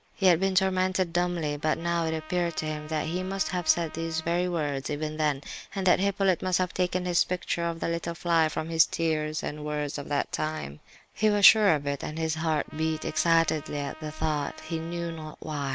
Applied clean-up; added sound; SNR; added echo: none; Trumpet; 20 dB; none.